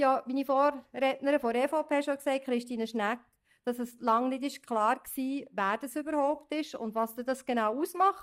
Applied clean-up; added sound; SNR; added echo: neural mask model DeepFilterNet 3.